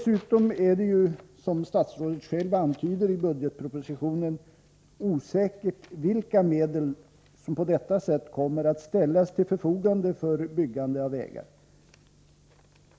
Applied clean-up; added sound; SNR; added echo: none; none; none; none.